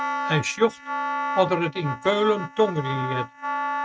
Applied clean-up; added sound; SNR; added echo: neural mask model RNNoise.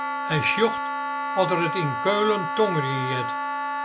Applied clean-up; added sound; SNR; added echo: none; Wind instrument, woodwind instrument; 2 dB; none.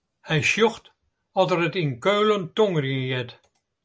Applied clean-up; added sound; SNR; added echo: none; none; none; none.